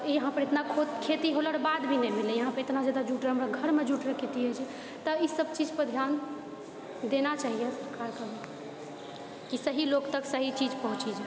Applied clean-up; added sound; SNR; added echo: none; none; none; none.